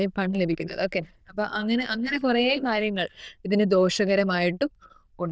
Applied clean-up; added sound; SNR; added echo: neural diffusion model UNIVERSE++.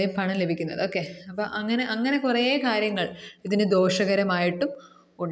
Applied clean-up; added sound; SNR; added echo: none; none; none; none.